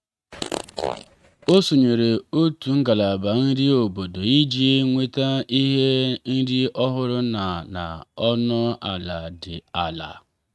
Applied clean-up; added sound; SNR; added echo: neural mask model RNNoise.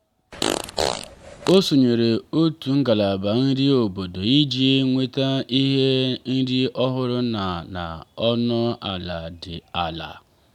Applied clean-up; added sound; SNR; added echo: none; Fart; 5 dB; none.